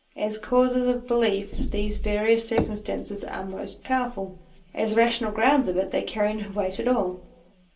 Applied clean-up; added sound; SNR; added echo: none; Knock / Wood; 12 dB; reverberation time 0.3 s.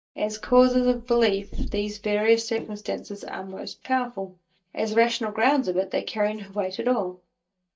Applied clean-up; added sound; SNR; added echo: neural mask model DeepFilterNet 3.